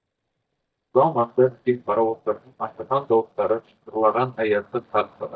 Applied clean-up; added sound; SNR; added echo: neural mask model DeepFilterNet 3.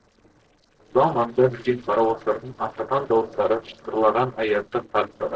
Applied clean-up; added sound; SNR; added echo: neural separator model SepFormer DNS4.